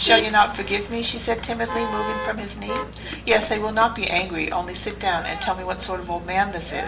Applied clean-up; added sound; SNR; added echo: none; Motor vehicle (road); 8 dB; reverberation time 0.9 s.